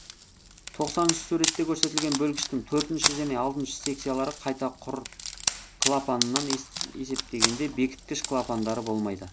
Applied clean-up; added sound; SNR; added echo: none; Wood; 3 dB; none.